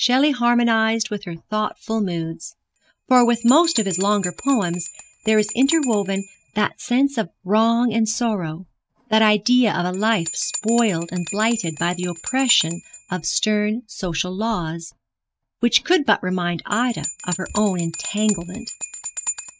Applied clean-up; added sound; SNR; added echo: neural mask model RNNoise.